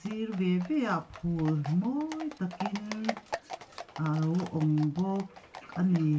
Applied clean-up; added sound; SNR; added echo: none; Livestock, farm animals, working animals; 13 dB; reverberation time 0.2 s.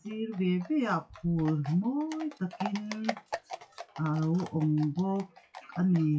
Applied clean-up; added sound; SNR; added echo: classical method WPE with log-MMSE.